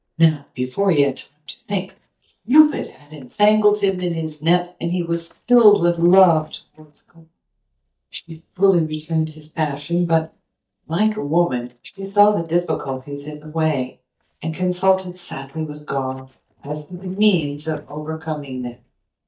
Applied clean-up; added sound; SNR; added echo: neural mask model DeepFilterNet 3.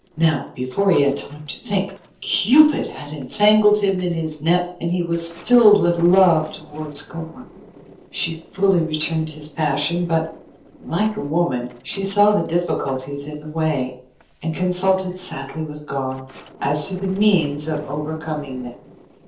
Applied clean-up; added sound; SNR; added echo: neural separator model SepFormer DNS4.